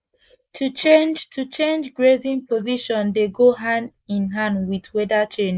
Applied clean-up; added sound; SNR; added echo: neural mask model Resemble Enhance denoiser.